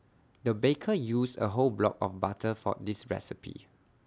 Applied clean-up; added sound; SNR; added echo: none; none; none; none.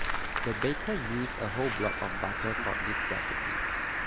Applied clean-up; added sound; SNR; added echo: none; Cricket; -3 dB; none.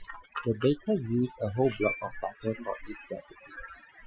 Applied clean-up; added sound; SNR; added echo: classical method Wiener filter.